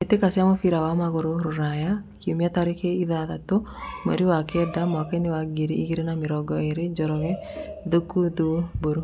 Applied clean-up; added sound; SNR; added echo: none; none; none; none.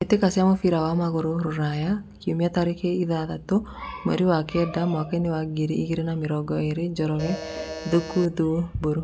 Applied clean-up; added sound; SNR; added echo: none; Alarm; 13 dB; none.